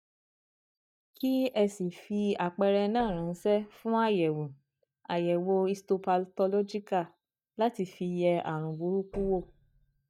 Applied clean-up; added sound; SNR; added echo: neural mask model DeepFilterNet 3.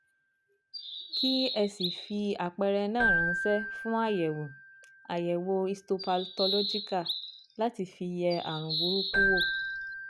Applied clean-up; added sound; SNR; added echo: none; Keyboard (musical) + Bird vocalization, bird call, bird song; 2 dB; none.